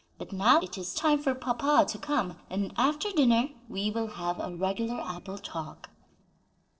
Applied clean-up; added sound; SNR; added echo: neural separator model SepFormer DNS4.